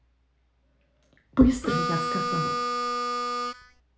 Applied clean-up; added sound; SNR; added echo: none; Harmonica; -1 dB; reverberation time 0.4 s.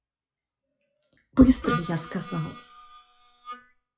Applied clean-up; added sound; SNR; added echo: classical method WPE with log-MMSE.